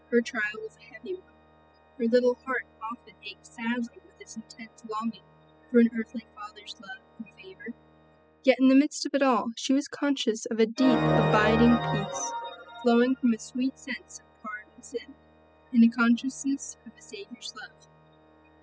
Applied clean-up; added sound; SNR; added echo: classical method spectral subtraction.